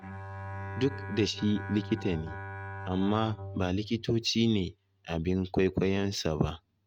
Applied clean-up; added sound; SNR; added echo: neural mask model RNNoise.